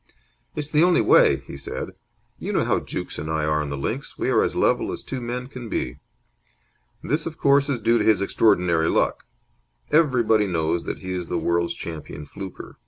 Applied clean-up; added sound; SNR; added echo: none; none; none; none.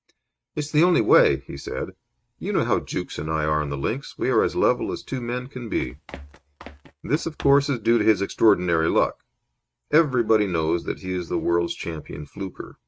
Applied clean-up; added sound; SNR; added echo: neural mask model RNNoise.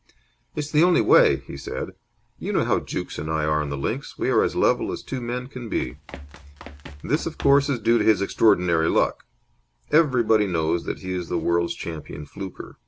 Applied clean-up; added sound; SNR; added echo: none; Run; 14 dB; none.